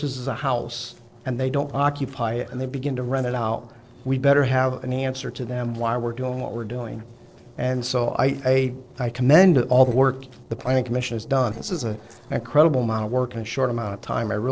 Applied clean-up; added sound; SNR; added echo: neural separator model SepFormer DNS4.